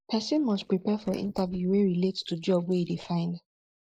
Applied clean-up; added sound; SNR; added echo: neural mask model Resemble Enhance denoiser.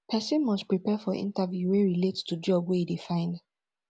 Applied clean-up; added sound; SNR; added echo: none; none; none; none.